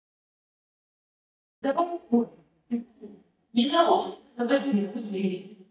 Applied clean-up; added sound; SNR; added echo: neural mask model DeepFilterNet 3.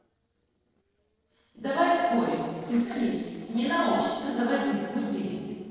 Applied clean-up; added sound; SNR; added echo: neural separator model SepFormer DNS4.